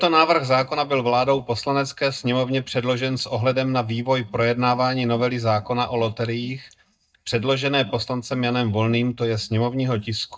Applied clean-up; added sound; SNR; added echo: neural mask model DeepFilterNet 3.